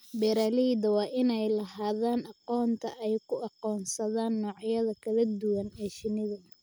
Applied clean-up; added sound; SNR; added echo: none; none; none; none.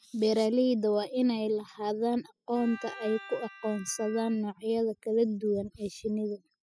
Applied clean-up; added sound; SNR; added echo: classical method spectral subtraction.